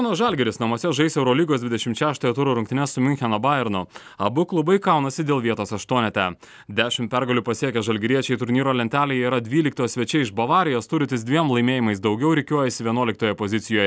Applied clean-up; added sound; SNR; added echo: none; none; none; none.